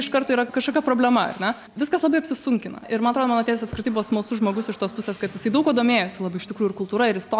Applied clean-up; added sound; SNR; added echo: none; Thump, thud; 17 dB; none.